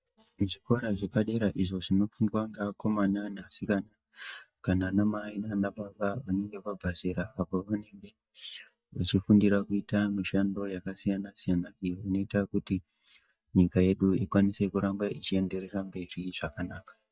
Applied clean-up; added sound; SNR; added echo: neural mask model DeepFilterNet 3.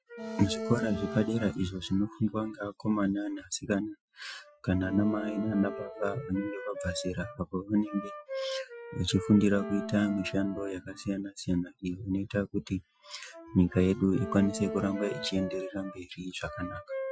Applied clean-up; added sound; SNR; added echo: classical method Wiener filter.